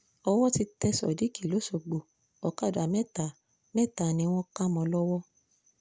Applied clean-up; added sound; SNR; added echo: none; none; none; none.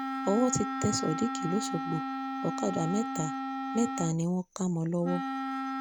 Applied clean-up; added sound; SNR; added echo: none; Wind instrument, woodwind instrument; 3 dB; none.